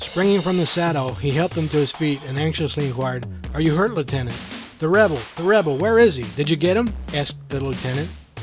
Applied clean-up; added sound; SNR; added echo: none; Drum kit; 12 dB; none.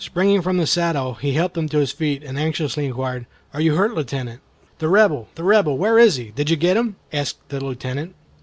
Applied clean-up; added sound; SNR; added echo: none; none; none; none.